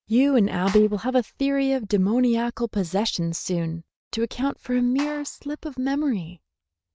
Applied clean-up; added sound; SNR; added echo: neural mask model RNNoise.